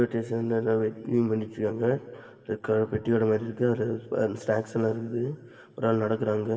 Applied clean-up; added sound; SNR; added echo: none; none; none; reverberation time 3.0 s.